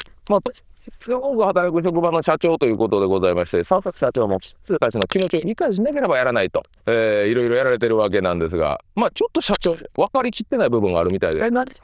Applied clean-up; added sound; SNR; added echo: neural diffusion model UNIVERSE++.